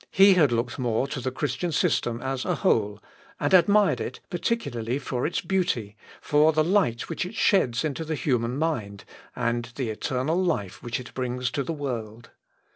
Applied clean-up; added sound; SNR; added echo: none; none; none; none.